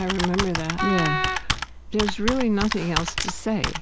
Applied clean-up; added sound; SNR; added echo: none; Computer keyboard + Wind instrument, woodwind instrument; 1 dB; none.